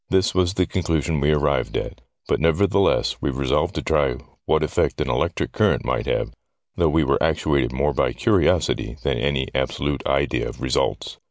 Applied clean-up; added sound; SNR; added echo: none; none; none; none.